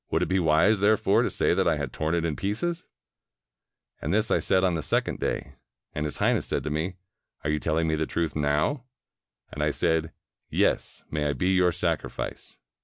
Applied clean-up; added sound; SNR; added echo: none; none; none; none.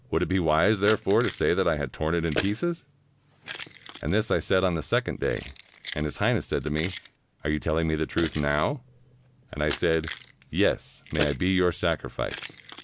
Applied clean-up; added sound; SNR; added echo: none; Keys jangling; 12 dB; none.